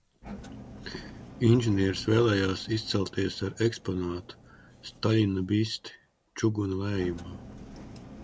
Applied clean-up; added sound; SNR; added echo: none; Engine; 17 dB; none.